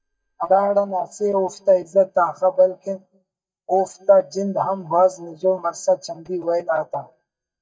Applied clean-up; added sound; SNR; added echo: neural mask model DeepFilterNet 3.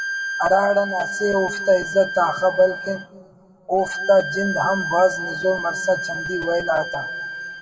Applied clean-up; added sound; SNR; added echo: none; Bowed string instrument; 7 dB; reverberation time 2.1 s.